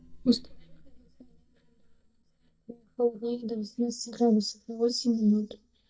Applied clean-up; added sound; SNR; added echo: neural mask model DeepFilterNet 3.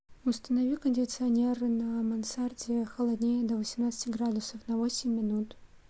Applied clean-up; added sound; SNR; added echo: none; none; none; none.